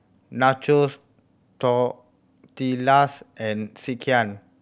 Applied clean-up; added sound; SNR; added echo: none; none; none; none.